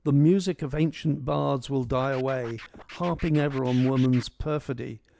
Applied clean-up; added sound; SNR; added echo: none; Scratching (performance technique); 19 dB; none.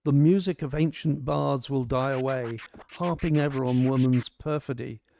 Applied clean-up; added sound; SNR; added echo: neural mask model RNNoise.